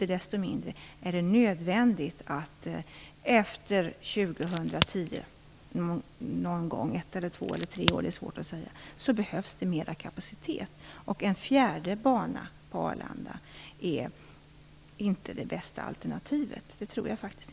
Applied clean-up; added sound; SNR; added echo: none; Crack; 3 dB; none.